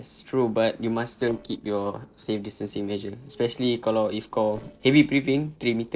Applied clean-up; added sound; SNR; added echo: neural separator model SepFormer DNS4.